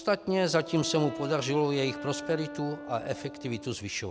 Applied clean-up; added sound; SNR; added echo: none; Brass instrument; 12 dB; none.